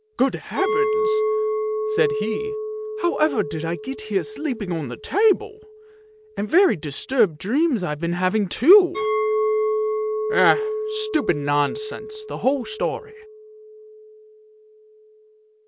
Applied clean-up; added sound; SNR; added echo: none; Chink, clink; 4 dB; none.